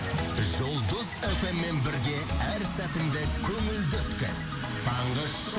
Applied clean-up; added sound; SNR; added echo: none; Gong; 14 dB; none.